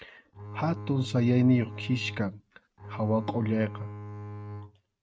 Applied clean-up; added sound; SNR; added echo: neural mask model RNNoise.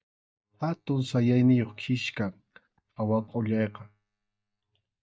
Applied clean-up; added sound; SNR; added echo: neural mask model DeepFilterNet 3.